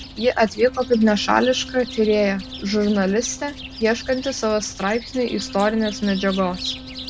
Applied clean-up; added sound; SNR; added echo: none; Wind instrument, woodwind instrument + Chirp, tweet; 13 dB; none.